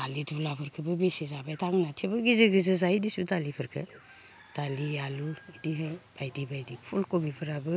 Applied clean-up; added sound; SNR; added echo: none; none; none; none.